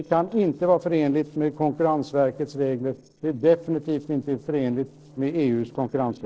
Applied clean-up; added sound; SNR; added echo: neural separator model SepFormer DNS4.